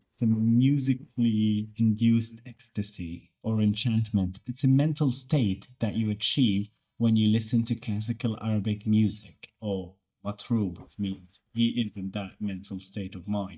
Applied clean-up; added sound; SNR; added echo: neural mask model DeepFilterNet 3.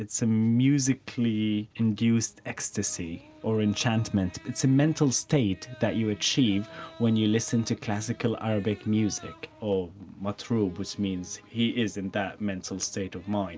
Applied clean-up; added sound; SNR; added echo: none; none; none; none.